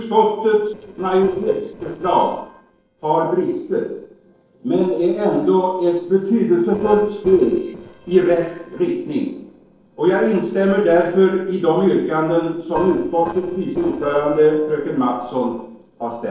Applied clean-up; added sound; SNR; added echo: neural separator model SepFormer DNS4.